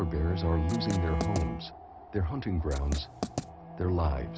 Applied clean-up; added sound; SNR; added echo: none; Writing + Bowed string instrument; 7 dB; none.